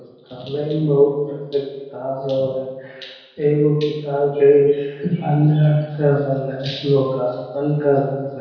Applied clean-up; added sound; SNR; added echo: none; none; none; reverberation time 1.2 s.